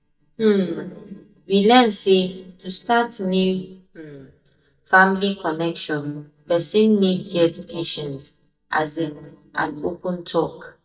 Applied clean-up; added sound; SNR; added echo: neural mask model DeepFilterNet 3.